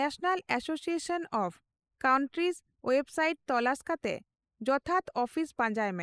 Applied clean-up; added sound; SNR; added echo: neural mask model Resemble Enhance denoiser.